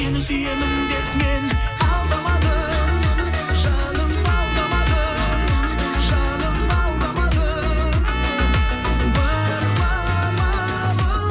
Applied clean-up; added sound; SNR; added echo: none; Trumpet; 12 dB; none.